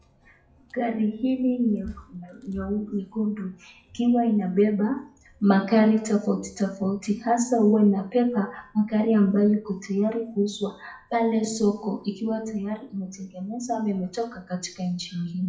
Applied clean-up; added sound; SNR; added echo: classical method WPE with log-MMSE.